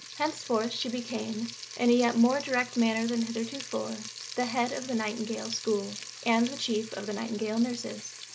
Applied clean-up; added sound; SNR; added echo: none; Frying (food); 13 dB; none.